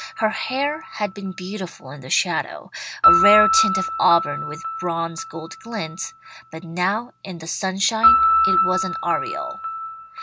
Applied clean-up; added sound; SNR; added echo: none; Piano; -2 dB; none.